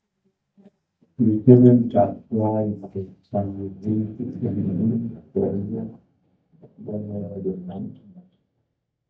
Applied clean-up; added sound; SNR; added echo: neural mask model DeepFilterNet 3.